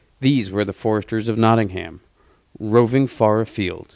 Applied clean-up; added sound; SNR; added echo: none; none; none; none.